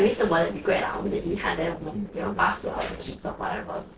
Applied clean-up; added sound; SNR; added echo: neural separator model SepFormer DNS4.